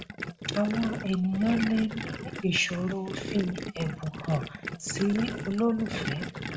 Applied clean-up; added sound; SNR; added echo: none; Gurgling; 7 dB; reverberation time 1.2 s.